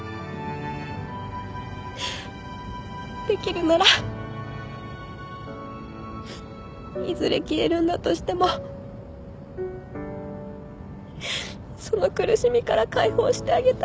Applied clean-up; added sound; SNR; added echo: none; none; none; none.